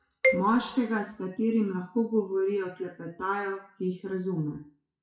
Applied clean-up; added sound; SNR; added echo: classical method WPE with log-MMSE.